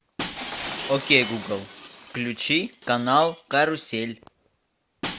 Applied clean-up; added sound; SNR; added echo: none; Shatter; 12 dB; none.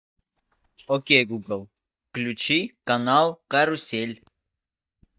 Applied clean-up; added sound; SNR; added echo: neural mask model DeepFilterNet 3.